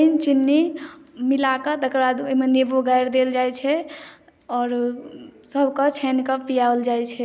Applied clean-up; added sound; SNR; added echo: none; none; none; none.